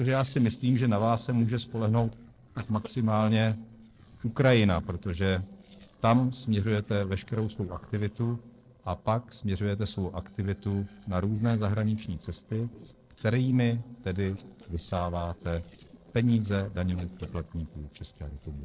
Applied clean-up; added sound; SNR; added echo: neural separator model SepFormer DNS4.